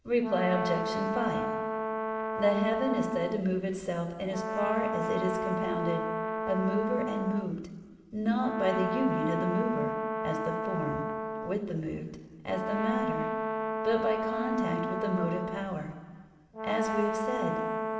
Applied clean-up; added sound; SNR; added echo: none; Brass instrument; 2 dB; reverberation time 2.1 s.